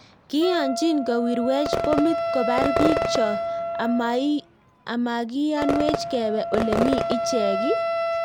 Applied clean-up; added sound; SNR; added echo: none; Wind instrument, woodwind instrument + Fireworks; 2 dB; none.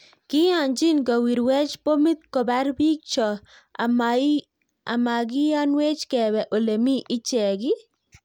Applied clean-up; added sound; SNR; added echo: none; none; none; none.